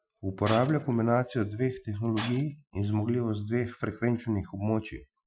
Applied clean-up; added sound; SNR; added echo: classical method Wiener filter.